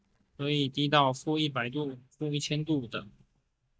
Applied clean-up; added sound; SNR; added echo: neural mask model DeepFilterNet 3.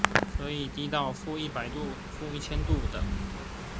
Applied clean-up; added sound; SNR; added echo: none; Hands; -4 dB; none.